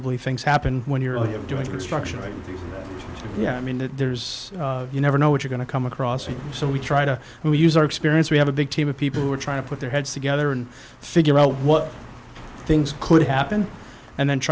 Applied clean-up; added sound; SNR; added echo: none; none; none; none.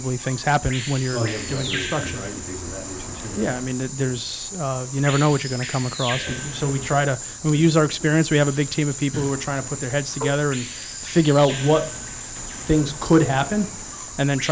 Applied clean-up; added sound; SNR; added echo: none; Bird vocalization, bird call, bird song + Marimba, xylophone; 10 dB; none.